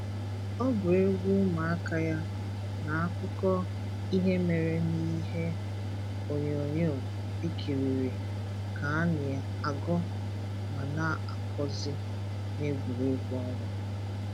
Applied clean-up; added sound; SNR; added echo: none; Mechanical fan; 1 dB; none.